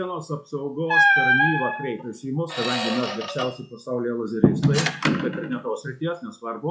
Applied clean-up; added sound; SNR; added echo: classical method log-MMSE.